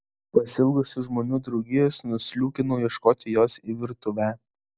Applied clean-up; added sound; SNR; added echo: none; none; none; none.